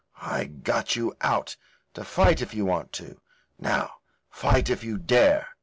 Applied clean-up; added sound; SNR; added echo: none; none; none; none.